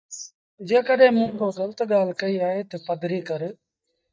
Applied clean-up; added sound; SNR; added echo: neural mask model DeepFilterNet 3.